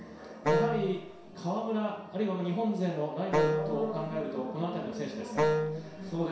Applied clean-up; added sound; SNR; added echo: none; Wind instrument, woodwind instrument; -3 dB; reverberation time 0.7 s.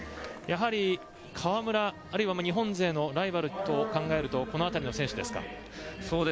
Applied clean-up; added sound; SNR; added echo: none; none; none; none.